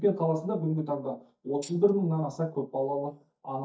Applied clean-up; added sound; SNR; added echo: neural mask model DeepFilterNet 3.